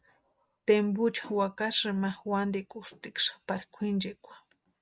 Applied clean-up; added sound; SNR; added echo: none; none; none; none.